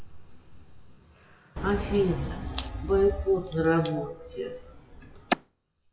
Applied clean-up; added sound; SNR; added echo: classical method WPE with log-MMSE.